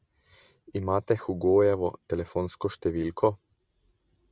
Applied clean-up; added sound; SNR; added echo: none; none; none; none.